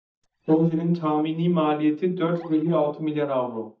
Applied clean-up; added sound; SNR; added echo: neural mask model DeepFilterNet 3.